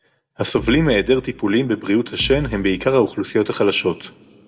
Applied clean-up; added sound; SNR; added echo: none; Bass drum; 15 dB; reverberation time 2.2 s.